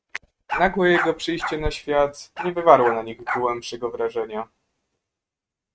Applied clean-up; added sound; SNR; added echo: neural mask model RNNoise.